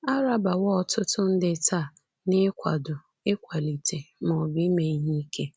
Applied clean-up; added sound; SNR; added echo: none; none; none; none.